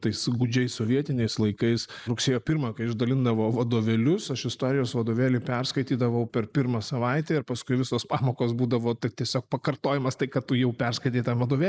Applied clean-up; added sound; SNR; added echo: neural mask model Resemble Enhance denoiser.